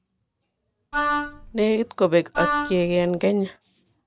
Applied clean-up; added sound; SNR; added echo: none; Wind instrument, woodwind instrument; 3 dB; none.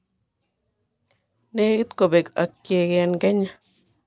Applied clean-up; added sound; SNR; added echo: none; none; none; none.